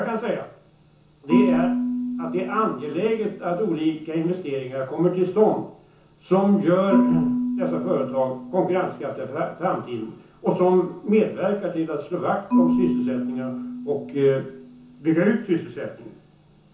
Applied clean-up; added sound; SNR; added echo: none; Marimba, xylophone / Wood; 4 dB; reverberation time 0.6 s.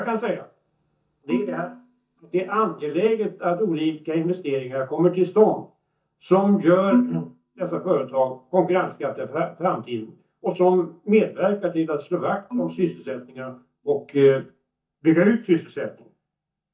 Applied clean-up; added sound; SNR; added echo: neural mask model DeepFilterNet 3.